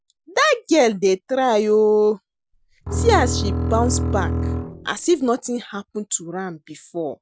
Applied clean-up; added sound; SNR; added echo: none; Bowed string instrument; 2 dB; none.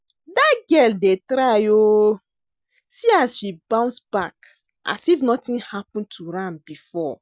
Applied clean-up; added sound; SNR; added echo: none; none; none; none.